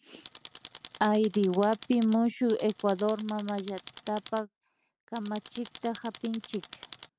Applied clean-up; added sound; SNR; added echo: none; Tools; 15 dB; none.